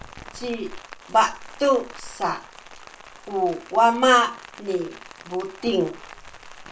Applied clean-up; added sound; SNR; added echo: none; Rain; 17 dB; reverberation time 0.2 s.